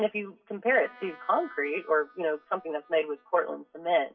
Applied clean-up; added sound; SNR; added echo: classical method WPE with log-MMSE.